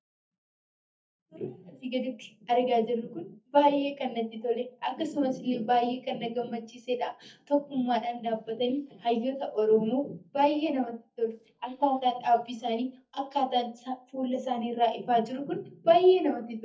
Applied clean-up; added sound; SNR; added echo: neural mask model DeepFilterNet 3.